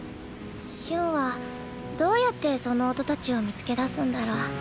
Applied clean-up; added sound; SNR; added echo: none; none; none; none.